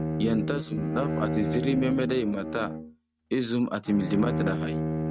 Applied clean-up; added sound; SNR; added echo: neural mask model RNNoise.